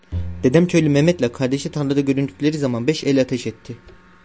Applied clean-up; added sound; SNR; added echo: none; Bowed string instrument; 16 dB; none.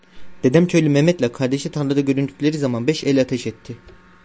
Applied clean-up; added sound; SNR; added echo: none; none; none; none.